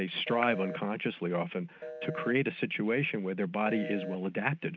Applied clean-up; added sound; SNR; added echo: neural mask model RNNoise.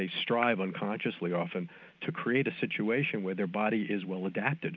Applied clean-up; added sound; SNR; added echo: none; none; none; none.